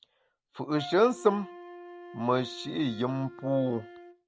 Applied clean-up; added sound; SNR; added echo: none; Wind instrument, woodwind instrument; 17 dB; none.